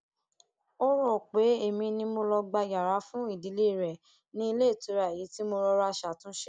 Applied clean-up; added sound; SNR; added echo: none; none; none; none.